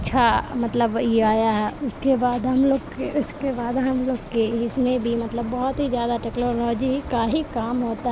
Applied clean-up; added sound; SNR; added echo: none; none; none; none.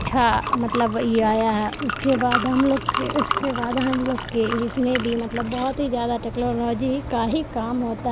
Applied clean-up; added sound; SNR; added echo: none; Liquid; 8 dB; none.